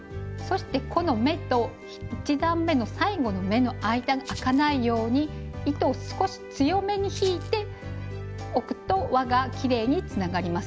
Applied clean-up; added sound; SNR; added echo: none; Rattle (instrument); 18 dB; none.